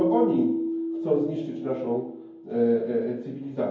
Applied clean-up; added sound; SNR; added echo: none; Keyboard (musical); 4 dB; reverberation time 0.9 s.